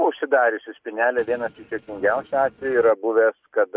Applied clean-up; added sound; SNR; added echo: neural mask model RNNoise.